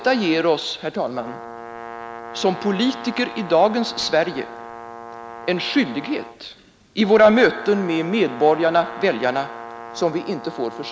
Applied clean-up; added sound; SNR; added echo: none; Brass instrument; 14 dB; none.